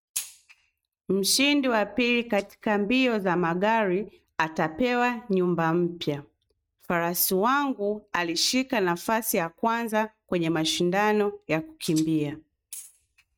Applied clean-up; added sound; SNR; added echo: neural mask model RNNoise.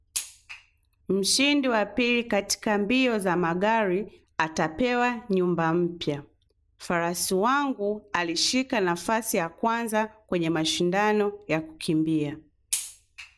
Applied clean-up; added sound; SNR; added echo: none; none; none; none.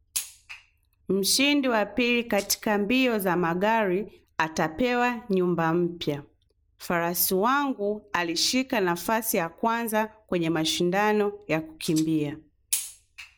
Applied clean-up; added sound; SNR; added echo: none; Rattle (instrument); 15 dB; none.